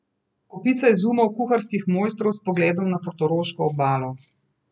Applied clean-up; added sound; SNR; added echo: none; Keys jangling; 9 dB; none.